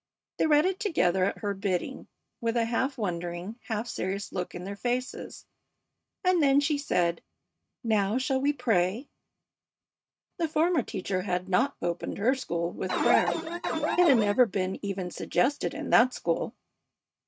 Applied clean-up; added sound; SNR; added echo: neural mask model RNNoise.